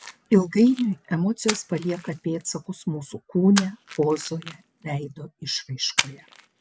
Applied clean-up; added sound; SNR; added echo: none; Splash, splatter; 11 dB; none.